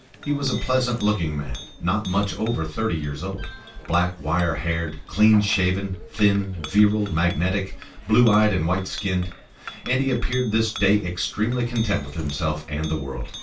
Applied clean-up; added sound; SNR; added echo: none; Chink, clink; 18 dB; reverberation time 0.2 s.